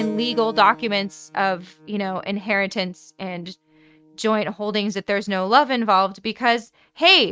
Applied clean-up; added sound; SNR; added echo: neural mask model RNNoise.